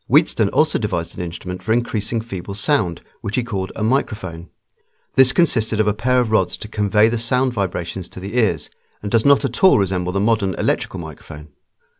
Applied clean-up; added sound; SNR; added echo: none; none; none; none.